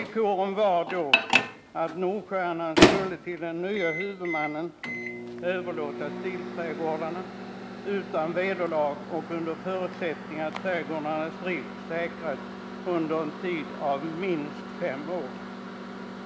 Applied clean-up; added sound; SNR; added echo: none; Microwave oven; 1 dB; none.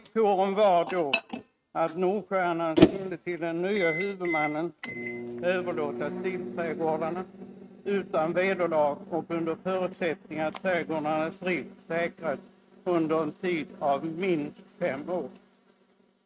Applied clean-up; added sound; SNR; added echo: neural mask model RNNoise.